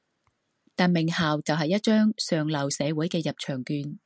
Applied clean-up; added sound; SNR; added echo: none; none; none; none.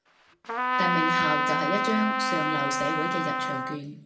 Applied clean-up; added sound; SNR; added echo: none; Trumpet; -4 dB; reverberation time 0.7 s.